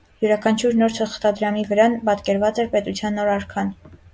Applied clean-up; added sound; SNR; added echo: none; none; none; none.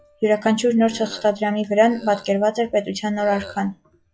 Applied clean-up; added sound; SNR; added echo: classical method log-MMSE.